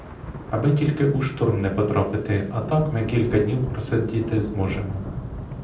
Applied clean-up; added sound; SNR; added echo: none; Thunder / Rain; 11 dB; reverberation time 0.6 s.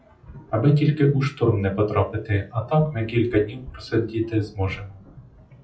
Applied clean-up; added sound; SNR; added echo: classical method WPE with log-MMSE.